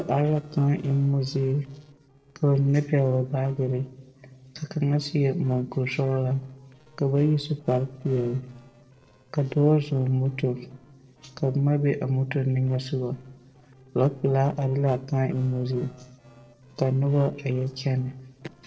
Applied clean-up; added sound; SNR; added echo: neural separator model SepFormer DNS4.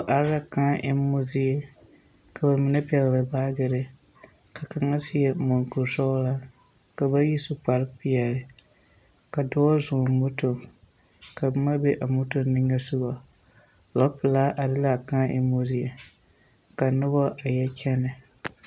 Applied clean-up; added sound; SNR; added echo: none; none; none; none.